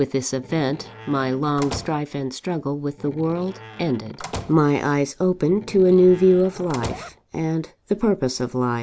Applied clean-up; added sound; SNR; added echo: none; Zipper (clothing) + Slam; 15 dB; none.